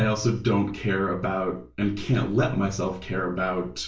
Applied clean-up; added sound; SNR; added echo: none; none; none; reverberation time 0.3 s.